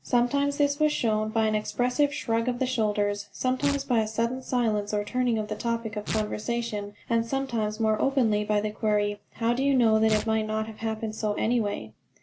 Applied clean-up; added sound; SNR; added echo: none; Tearing; 15 dB; none.